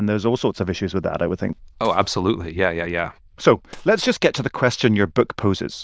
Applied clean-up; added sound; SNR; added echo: neural diffusion model UNIVERSE++.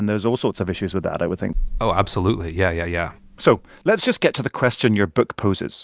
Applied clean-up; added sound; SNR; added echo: none; none; none; none.